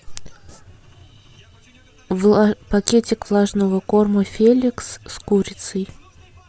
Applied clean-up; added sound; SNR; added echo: none; none; none; none.